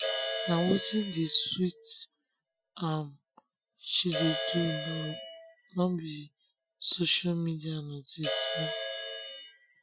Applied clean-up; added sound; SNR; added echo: classical method Wiener filter.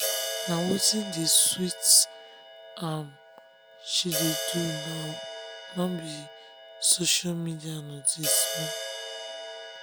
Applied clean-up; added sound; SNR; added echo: none; Crash cymbal; 7 dB; none.